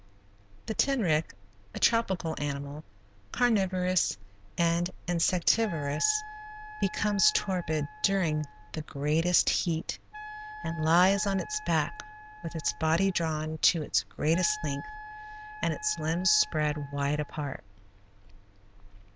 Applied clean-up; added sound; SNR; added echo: none; Wind instrument, woodwind instrument; 15 dB; none.